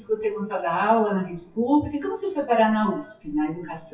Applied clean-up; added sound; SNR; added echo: classical method WPE with log-MMSE.